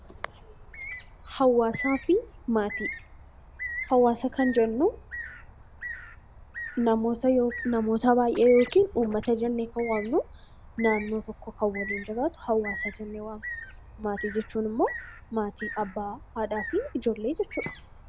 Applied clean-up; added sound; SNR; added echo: none; Scratching (performance technique) + Bird; 12 dB; none.